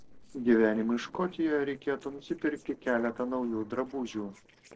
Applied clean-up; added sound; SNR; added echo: neural separator model SepFormer DNS4.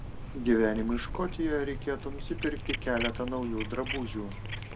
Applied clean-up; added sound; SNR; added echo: none; Cat; 5 dB; none.